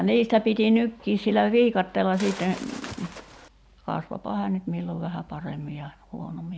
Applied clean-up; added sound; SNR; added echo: none; Bird; 14 dB; none.